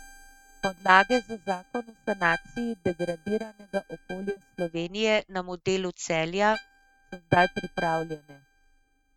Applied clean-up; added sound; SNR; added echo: neural mask model RNNoise.